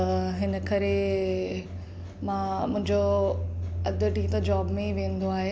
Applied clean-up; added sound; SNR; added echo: none; none; none; none.